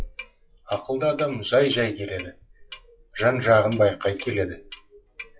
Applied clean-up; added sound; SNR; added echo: classical method log-MMSE.